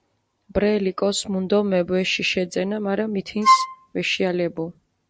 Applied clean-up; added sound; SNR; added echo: none; Wind instrument, woodwind instrument; -4 dB; none.